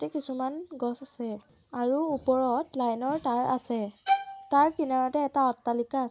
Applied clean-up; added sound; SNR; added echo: none; Bowed string instrument; 3 dB; none.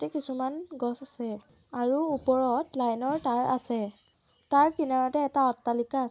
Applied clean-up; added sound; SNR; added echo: none; none; none; none.